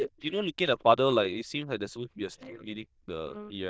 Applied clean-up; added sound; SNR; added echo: neural diffusion model UNIVERSE++.